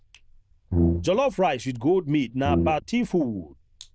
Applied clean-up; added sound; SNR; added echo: neural diffusion model UNIVERSE++.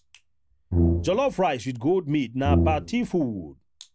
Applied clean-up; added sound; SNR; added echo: none; Brass instrument; -2 dB; none.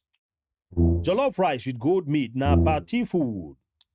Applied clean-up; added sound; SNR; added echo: neural mask model RNNoise.